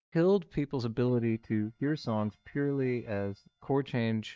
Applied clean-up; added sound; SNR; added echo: neural mask model DeepFilterNet 3.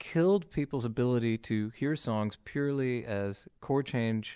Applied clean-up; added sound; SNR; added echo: none; none; none; none.